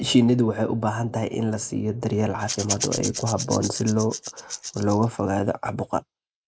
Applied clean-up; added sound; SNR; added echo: neural mask model Resemble Enhance denoiser.